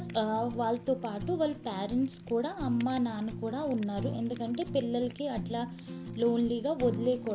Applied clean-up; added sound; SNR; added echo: none; Fire; 9 dB; none.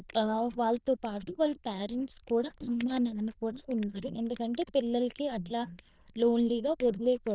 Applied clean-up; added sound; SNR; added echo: neural diffusion model UNIVERSE++.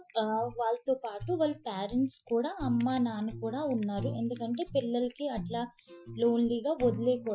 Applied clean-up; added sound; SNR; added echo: classical method Wiener filter.